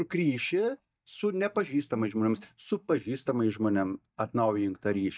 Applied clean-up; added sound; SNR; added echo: neural mask model DeepFilterNet 3.